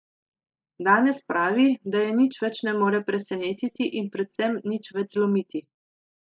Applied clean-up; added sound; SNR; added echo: neural mask model Resemble Enhance denoiser.